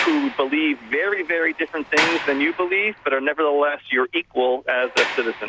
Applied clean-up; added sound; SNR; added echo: none; Sliding door; 8 dB; none.